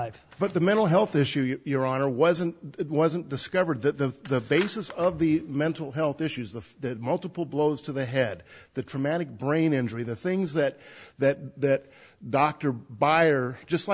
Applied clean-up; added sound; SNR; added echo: none; none; none; none.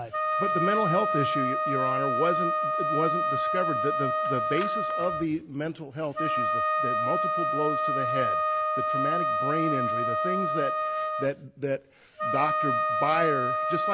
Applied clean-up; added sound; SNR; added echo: none; Wind instrument, woodwind instrument; -4 dB; none.